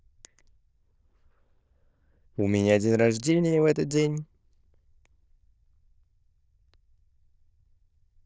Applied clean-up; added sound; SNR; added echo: neural diffusion model UNIVERSE++.